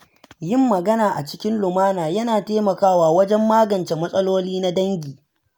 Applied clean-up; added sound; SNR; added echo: none; none; none; none.